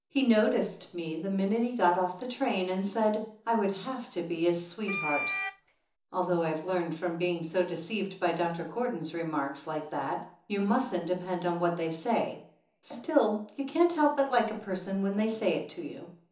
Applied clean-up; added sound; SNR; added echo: none; Wind instrument, woodwind instrument; 6 dB; reverberation time 0.7 s.